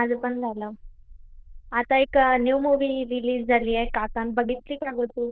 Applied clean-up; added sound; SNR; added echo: neural diffusion model UNIVERSE++.